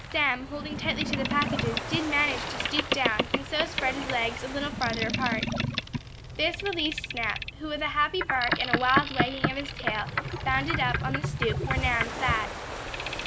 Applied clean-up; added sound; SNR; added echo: none; Boat, Water vehicle; 1 dB; none.